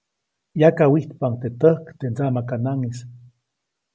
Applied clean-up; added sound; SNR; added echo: none; none; none; none.